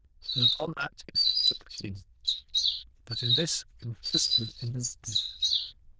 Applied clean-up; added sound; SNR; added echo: neural diffusion model UNIVERSE++.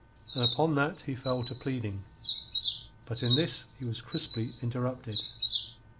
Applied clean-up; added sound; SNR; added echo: none; Chirp, tweet; -1 dB; none.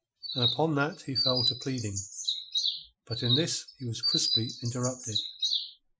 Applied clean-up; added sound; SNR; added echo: classical method Wiener filter.